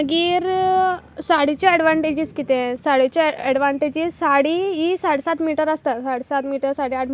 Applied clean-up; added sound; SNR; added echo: none; none; none; none.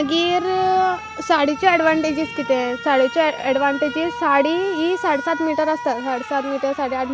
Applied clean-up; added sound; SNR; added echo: none; Alarm; 12 dB; none.